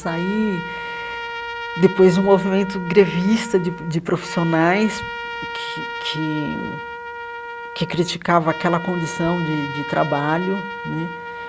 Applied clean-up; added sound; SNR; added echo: none; Trumpet; 9 dB; none.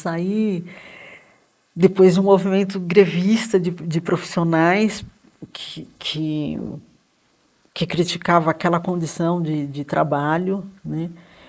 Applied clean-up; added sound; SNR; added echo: neural mask model Resemble Enhance denoiser.